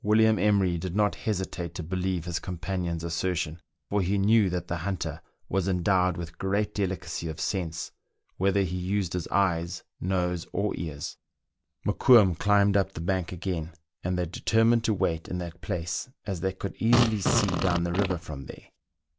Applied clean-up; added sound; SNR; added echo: none; Fart; 1 dB; none.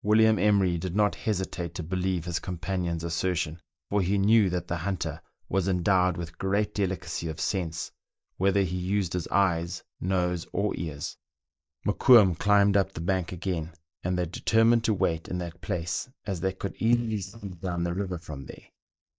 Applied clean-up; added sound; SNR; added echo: neural mask model DeepFilterNet 3.